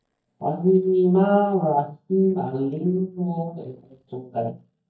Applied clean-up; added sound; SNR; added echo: neural mask model DeepFilterNet 3.